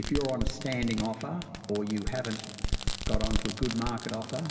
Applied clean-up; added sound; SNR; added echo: none; Fireworks; 1 dB; reverberation time 2.3 s.